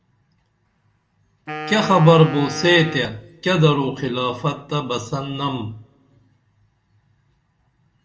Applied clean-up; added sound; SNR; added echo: none; Wind instrument, woodwind instrument; 11 dB; reverberation time 0.4 s.